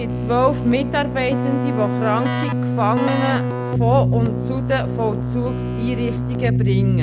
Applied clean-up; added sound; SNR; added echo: none; Keyboard (musical); -2 dB; none.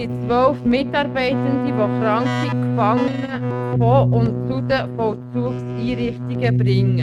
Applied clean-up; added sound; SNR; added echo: neural mask model RNNoise.